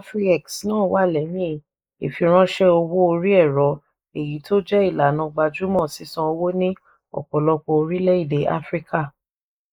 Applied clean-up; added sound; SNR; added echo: neural mask model Resemble Enhance denoiser.